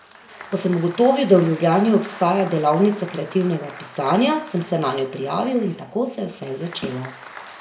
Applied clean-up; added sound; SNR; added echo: none; Applause; 19 dB; reverberation time 0.2 s.